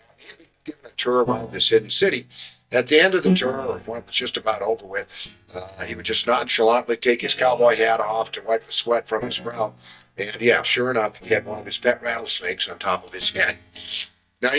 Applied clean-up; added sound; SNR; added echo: neural mask model DeepFilterNet 3.